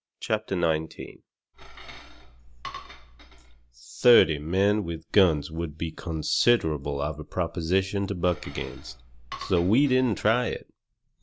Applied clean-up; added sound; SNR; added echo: none; Cutlery, silverware / Dishes, pots, and pans; 16 dB; none.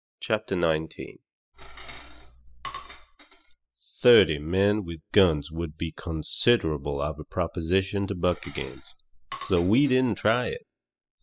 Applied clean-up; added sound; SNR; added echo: classical method spectral subtraction.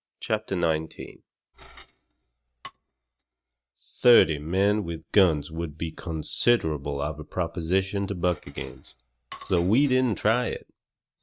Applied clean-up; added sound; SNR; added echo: neural mask model RNNoise.